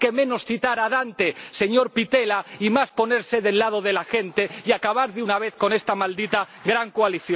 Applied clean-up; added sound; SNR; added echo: none; none; none; none.